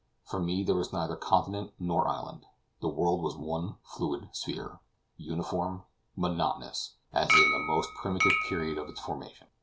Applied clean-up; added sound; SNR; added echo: none; Chink, clink; -3 dB; none.